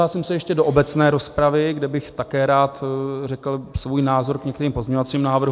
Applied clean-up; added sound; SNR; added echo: none; none; none; none.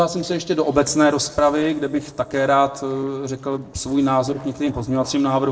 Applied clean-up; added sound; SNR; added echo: neural separator model SepFormer DNS4.